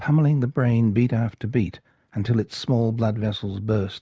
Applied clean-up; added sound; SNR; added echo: none; none; none; none.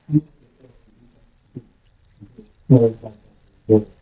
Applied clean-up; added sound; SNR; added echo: neural mask model DeepFilterNet 3.